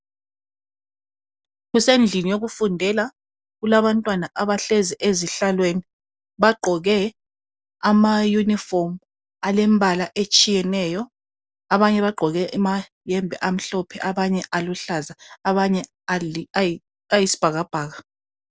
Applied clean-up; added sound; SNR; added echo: none; none; none; none.